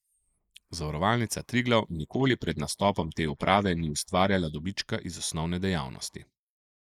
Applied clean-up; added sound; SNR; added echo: neural mask model Resemble Enhance denoiser.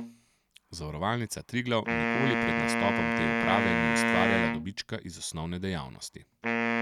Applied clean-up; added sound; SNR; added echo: none; Wind instrument, woodwind instrument; -3 dB; none.